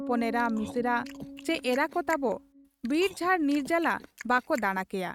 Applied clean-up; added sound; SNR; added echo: neural mask model RNNoise.